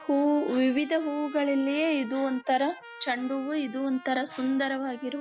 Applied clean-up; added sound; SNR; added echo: none; Trumpet; 20 dB; none.